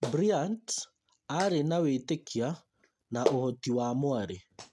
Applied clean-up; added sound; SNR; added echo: neural mask model RNNoise.